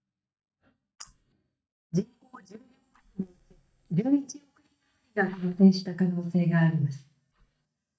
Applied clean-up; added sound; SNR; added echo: neural mask model DeepFilterNet 3.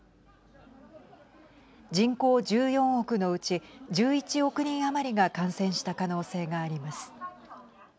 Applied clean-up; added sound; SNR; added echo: none; none; none; none.